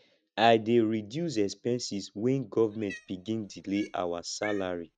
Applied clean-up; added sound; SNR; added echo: neural mask model RNNoise.